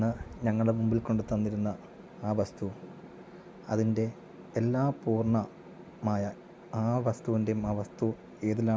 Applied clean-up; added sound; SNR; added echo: none; none; none; none.